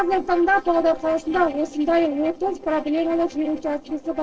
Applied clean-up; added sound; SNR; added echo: neural separator model SepFormer DNS4.